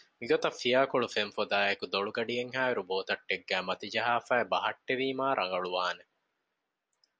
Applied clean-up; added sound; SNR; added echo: none; none; none; none.